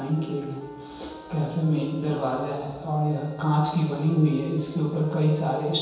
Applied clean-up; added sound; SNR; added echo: none; Wind instrument, woodwind instrument; 20 dB; reverberation time 1.2 s.